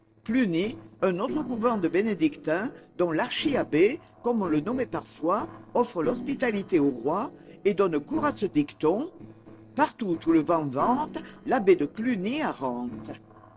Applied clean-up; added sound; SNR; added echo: neural separator model SepFormer DNS4.